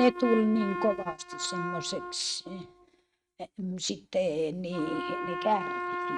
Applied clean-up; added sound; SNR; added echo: neural mask model RNNoise.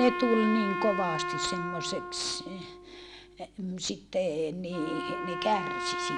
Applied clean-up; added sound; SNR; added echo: none; Wind instrument, woodwind instrument; 4 dB; none.